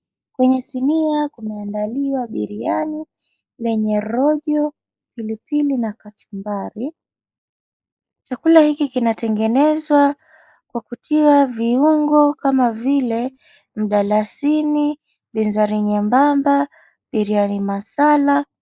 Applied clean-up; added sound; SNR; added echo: neural mask model Resemble Enhance denoiser.